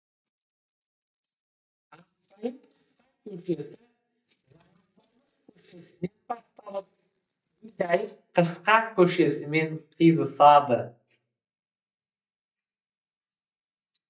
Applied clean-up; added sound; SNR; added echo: neural mask model DeepFilterNet 3.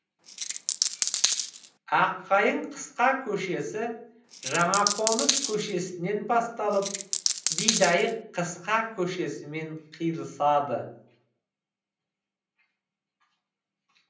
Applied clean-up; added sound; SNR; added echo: none; Coin (dropping); 0 dB; reverberation time 0.6 s.